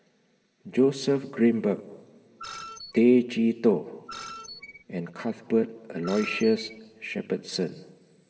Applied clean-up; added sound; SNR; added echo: none; Screech; 16 dB; reverberation time 1.8 s.